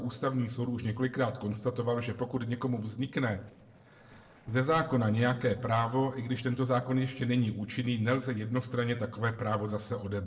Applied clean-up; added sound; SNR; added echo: neural separator model SepFormer DNS4.